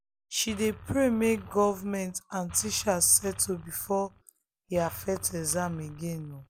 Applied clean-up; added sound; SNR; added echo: none; Engine; 18 dB; none.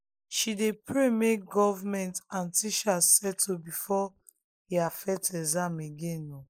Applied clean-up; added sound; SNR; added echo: neural mask model Resemble Enhance denoiser.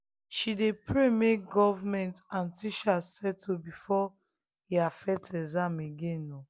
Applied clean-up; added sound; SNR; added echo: none; none; none; none.